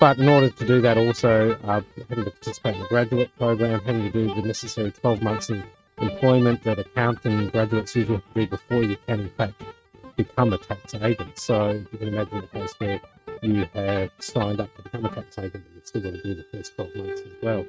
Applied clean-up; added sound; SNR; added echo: neural mask model RNNoise.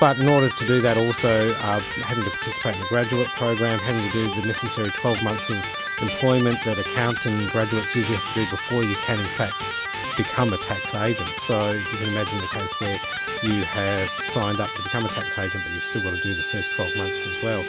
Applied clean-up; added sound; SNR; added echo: none; Electric guitar; 4 dB; none.